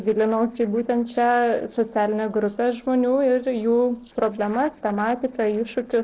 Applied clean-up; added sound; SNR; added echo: neural separator model SepFormer DNS4.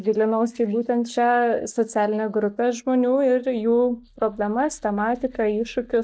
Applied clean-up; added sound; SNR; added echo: neural mask model DeepFilterNet 3.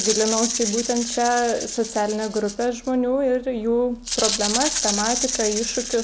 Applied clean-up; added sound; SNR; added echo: none; Rattle (instrument); 5 dB; none.